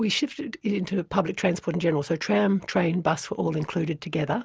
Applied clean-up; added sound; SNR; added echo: none; none; none; none.